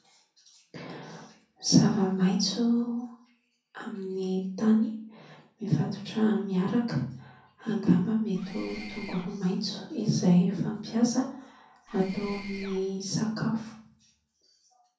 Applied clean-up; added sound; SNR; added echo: none; Mechanisms; 16 dB; reverberation time 0.5 s.